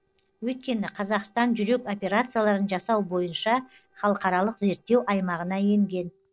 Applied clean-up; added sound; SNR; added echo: neural separator model SepFormer DNS4.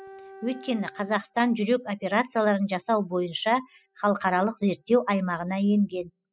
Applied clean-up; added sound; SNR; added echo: classical method spectral subtraction.